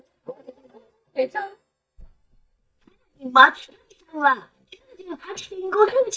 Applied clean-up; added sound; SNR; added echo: neural mask model DeepFilterNet 3.